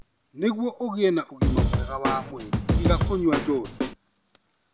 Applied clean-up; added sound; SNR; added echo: none; Snare drum / Drum kit; -3 dB; none.